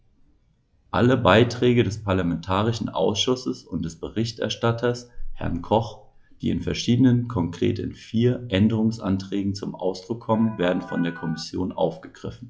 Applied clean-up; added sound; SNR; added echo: classical method log-MMSE.